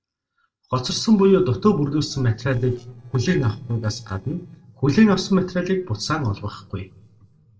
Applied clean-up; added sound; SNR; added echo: neural separator model SepFormer DNS4.